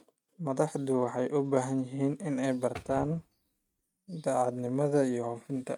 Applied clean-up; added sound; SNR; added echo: neural mask model RNNoise.